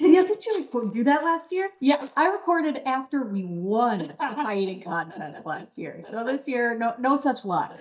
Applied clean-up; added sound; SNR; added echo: neural mask model DeepFilterNet 3.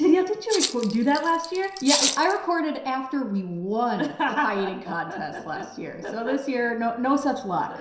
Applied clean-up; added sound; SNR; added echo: none; Rattle (instrument); 4 dB; reverberation time 0.7 s.